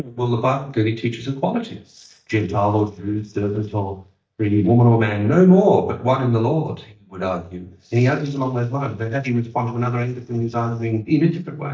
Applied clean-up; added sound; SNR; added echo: neural mask model DeepFilterNet 3.